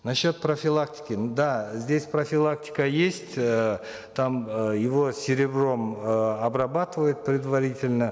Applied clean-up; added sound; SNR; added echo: none; none; none; none.